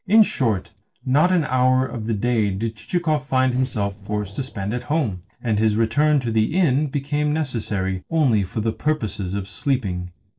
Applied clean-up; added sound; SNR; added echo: neural separator model SepFormer DNS4.